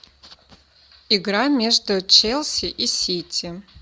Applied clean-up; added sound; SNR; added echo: none; none; none; none.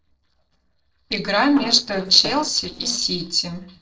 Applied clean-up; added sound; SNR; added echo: neural separator model SepFormer DNS4.